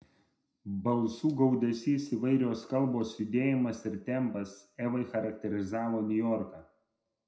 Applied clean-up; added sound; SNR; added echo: none; none; none; reverberation time 0.5 s.